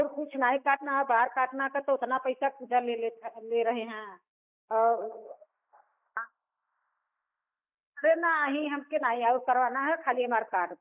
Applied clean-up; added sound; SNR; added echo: neural mask model Resemble Enhance denoiser.